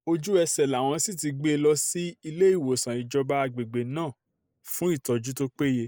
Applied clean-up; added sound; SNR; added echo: neural mask model Resemble Enhance denoiser.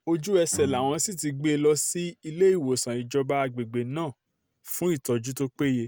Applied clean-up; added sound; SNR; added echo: none; Bowed string instrument; 17 dB; none.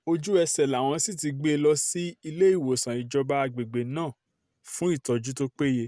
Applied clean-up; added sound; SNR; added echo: none; none; none; none.